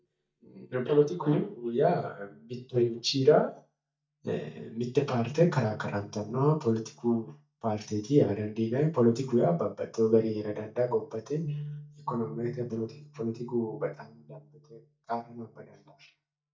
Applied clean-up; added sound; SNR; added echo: neural mask model DeepFilterNet 3.